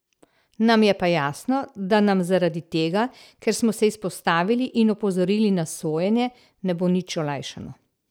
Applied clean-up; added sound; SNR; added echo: none; none; none; none.